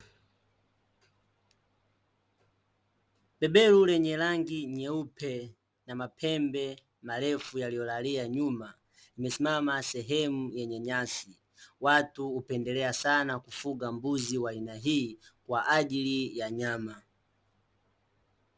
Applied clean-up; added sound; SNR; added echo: none; none; none; none.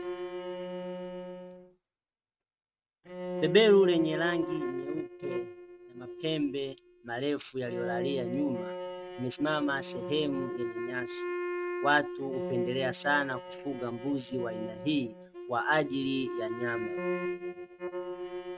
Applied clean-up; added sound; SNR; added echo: neural mask model RNNoise.